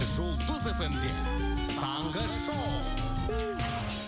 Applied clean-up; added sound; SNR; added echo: none; Wind instrument, woodwind instrument; 7 dB; none.